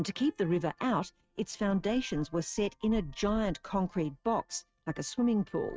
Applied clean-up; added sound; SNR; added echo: neural mask model RNNoise.